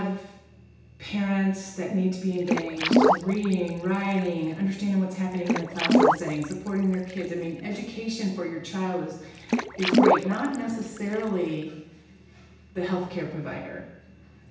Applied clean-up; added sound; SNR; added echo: none; Water / Splash, splatter; -3 dB; reverberation time 0.9 s.